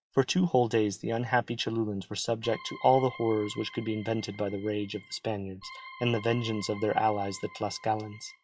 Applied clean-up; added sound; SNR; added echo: classical method log-MMSE.